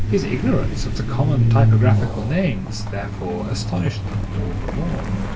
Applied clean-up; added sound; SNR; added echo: none; Truck; -4 dB; reverberation time 0.2 s.